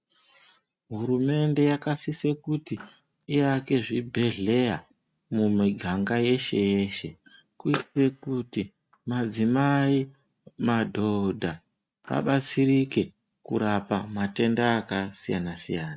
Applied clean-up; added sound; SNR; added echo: neural mask model RNNoise.